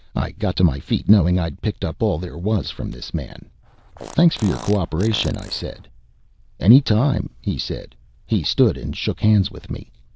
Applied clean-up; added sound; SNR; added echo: neural diffusion model UNIVERSE++.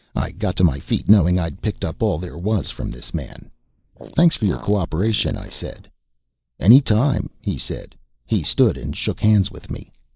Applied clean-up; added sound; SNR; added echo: neural mask model Resemble Enhance denoiser.